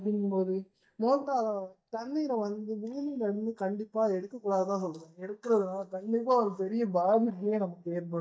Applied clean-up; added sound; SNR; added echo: neural mask model DeepFilterNet 3.